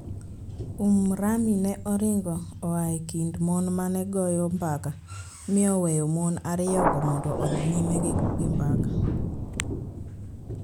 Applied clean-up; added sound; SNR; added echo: none; Thunder; 5 dB; none.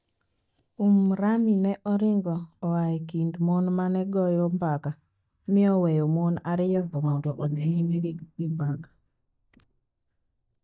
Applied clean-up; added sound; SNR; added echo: neural mask model DeepFilterNet 3.